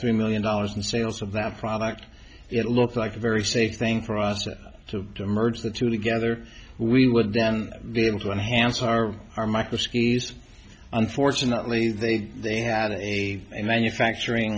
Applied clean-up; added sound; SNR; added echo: none; none; none; none.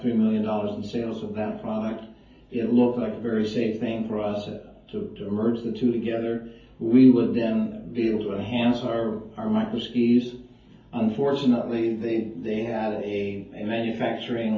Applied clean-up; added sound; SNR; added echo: none; none; none; reverberation time 0.5 s.